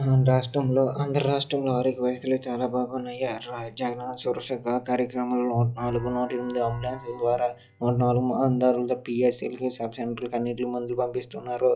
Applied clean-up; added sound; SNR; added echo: classical method log-MMSE.